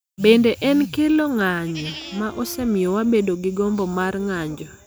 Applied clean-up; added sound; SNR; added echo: none; Livestock, farm animals, working animals; 18 dB; none.